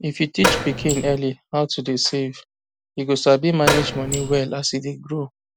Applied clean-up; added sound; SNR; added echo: none; Door; 0 dB; none.